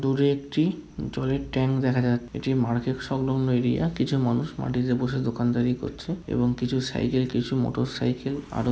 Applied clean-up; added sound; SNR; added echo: none; none; none; none.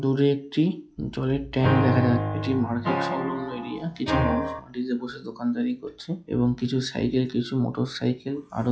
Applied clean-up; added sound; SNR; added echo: classical method log-MMSE.